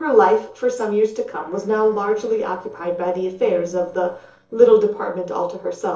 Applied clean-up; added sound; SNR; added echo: neural separator model SepFormer DNS4.